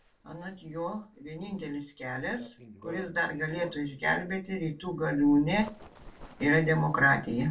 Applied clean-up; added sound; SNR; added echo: neural separator model SepFormer DNS4.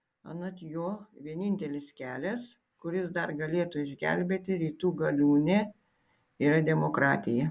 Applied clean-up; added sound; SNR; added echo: none; none; none; none.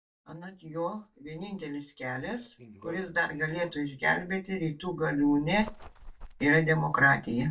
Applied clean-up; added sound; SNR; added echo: neural mask model DeepFilterNet 3.